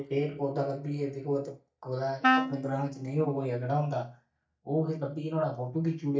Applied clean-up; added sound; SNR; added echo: neural mask model DeepFilterNet 3.